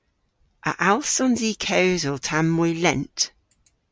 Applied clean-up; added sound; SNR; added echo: none; none; none; none.